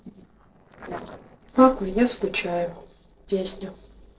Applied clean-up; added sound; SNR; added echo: neural separator model SepFormer DNS4.